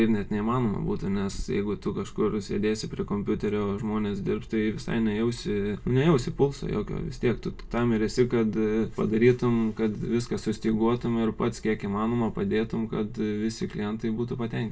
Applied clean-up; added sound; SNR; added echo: none; none; none; reverberation time 0.2 s.